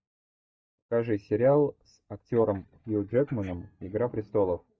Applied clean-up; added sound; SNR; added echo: neural mask model DeepFilterNet 3.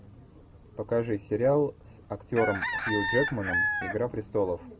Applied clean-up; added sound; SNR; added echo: none; Chicken, rooster; 3 dB; none.